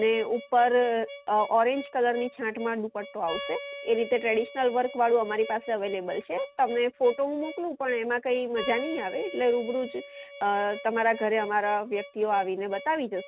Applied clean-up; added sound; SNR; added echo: none; Harmonica; 15 dB; none.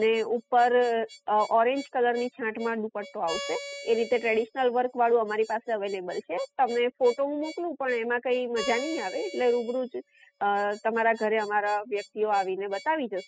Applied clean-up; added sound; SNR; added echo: classical method spectral subtraction.